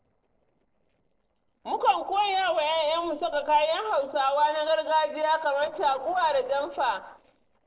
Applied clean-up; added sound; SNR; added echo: neural separator model SepFormer DNS4.